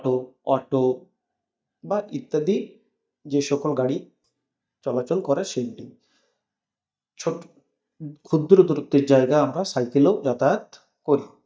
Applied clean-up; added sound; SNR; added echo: neural mask model DeepFilterNet 3.